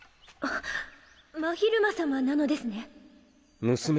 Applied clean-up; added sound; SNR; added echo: none; none; none; none.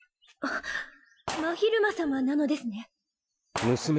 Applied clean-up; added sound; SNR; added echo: classical method Wiener filter.